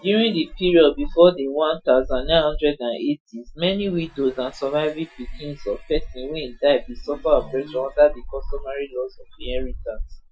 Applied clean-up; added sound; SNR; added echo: classical method Wiener filter.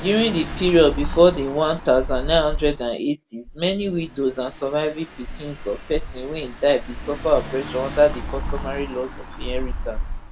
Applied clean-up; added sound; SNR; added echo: none; Engine / Car; 8 dB; none.